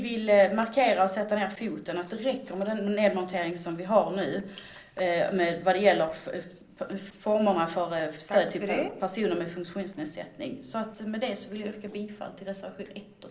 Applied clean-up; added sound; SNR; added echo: neural separator model SepFormer DNS4.